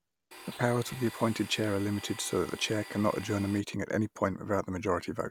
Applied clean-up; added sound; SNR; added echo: none; Domestic sounds, home sounds; 16 dB; none.